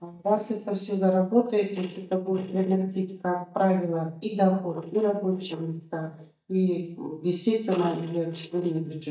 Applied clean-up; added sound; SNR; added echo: neural mask model DeepFilterNet 3.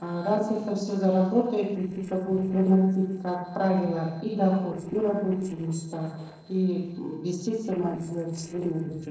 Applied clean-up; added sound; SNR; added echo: neural separator model SepFormer DNS4.